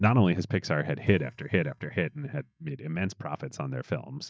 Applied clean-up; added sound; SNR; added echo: neural mask model DeepFilterNet 3.